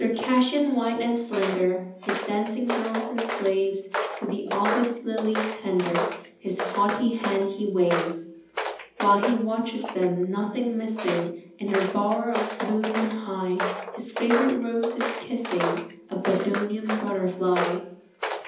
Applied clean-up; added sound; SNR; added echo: none; Walk, footsteps; 6 dB; reverberation time 0.8 s.